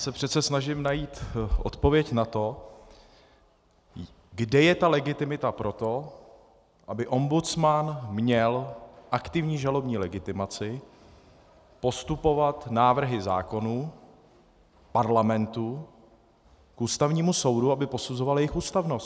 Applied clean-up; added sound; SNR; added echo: none; none; none; none.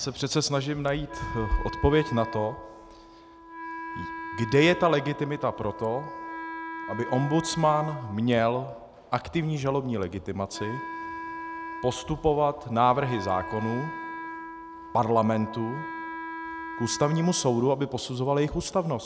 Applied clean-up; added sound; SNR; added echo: none; Wind instrument, woodwind instrument; 11 dB; none.